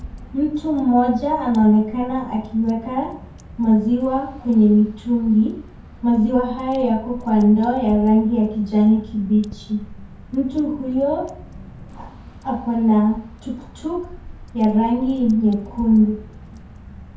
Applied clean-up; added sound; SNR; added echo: none; Drip / Water; 18 dB; reverberation time 0.6 s.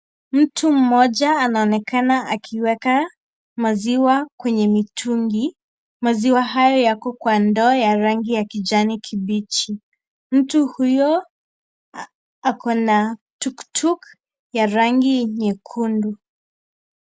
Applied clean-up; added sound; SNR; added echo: none; none; none; none.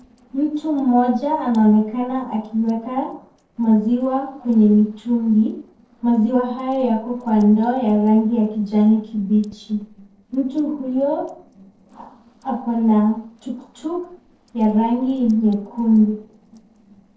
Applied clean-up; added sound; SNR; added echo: neural separator model SepFormer DNS4.